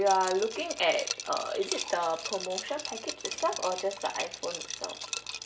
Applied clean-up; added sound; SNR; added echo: none; Liquid; 7 dB; none.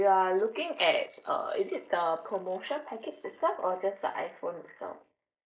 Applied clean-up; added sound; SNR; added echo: neural mask model Resemble Enhance denoiser.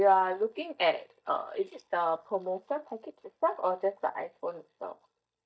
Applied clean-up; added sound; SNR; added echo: neural mask model DeepFilterNet 3.